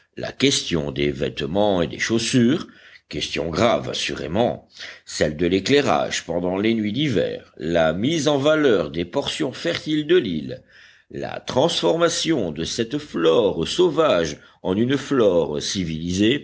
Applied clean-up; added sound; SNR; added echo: none; none; none; none.